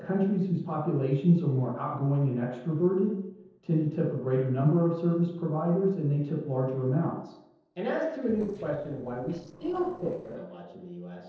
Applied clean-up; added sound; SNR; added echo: neural separator model SepFormer DNS4.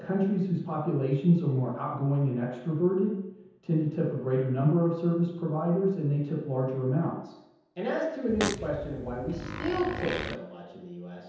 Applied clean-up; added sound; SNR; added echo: none; Fart; 7 dB; reverberation time 0.9 s.